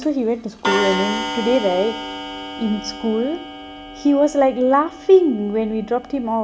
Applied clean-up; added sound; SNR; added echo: none; Clock; 10 dB; none.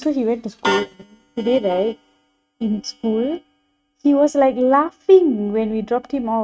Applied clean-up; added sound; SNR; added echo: neural mask model RNNoise.